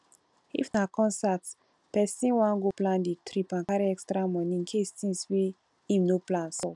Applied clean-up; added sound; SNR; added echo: none; none; none; none.